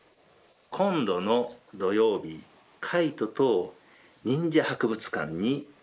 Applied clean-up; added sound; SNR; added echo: neural mask model Resemble Enhance denoiser.